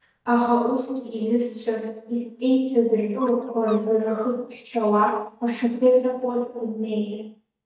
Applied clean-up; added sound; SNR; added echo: neural mask model DeepFilterNet 3.